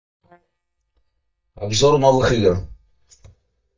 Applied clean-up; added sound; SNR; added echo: neural mask model DeepFilterNet 3.